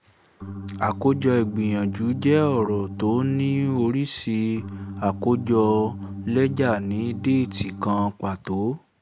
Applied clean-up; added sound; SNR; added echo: none; Organ; 10 dB; none.